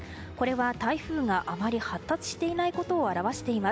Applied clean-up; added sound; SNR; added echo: none; none; none; none.